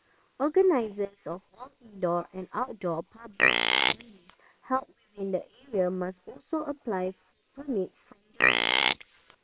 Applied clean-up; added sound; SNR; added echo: neural separator model SepFormer WHAM!.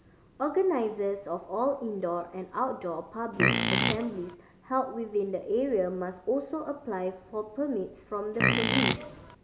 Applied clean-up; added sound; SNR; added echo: none; Livestock, farm animals, working animals; -4 dB; none.